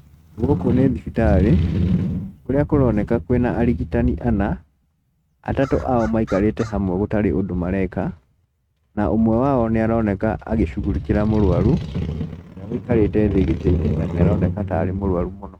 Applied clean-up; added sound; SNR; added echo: neural mask model RNNoise.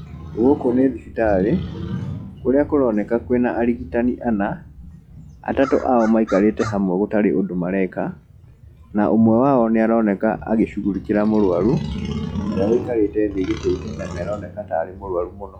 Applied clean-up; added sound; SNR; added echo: classical method log-MMSE.